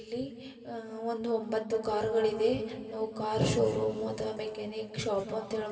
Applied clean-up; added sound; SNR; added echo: none; none; none; reverberation time 2.7 s.